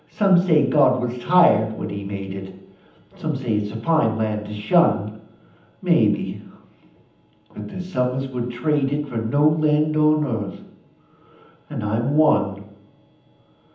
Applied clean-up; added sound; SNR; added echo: none; none; none; reverberation time 0.8 s.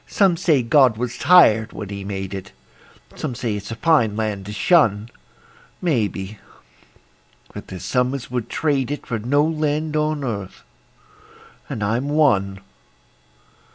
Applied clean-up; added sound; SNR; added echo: none; none; none; none.